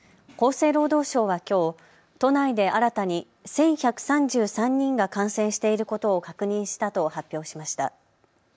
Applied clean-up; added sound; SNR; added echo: none; none; none; none.